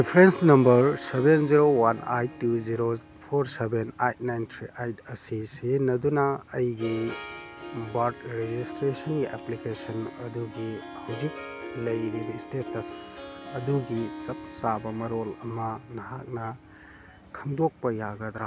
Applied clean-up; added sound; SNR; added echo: none; Harp; 15 dB; none.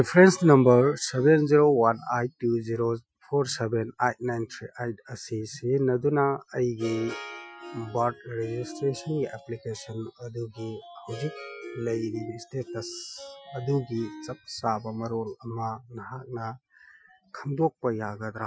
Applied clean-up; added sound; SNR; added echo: classical method Wiener filter.